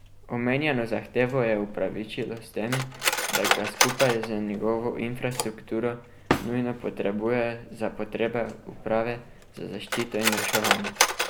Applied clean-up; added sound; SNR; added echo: none; Cutlery, silverware; 2 dB; none.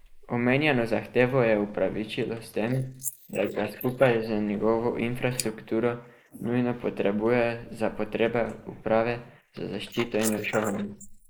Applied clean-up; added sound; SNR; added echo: neural mask model Resemble Enhance denoiser.